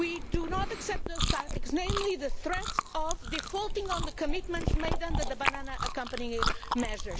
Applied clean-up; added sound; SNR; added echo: none; Chewing, mastication; -3 dB; none.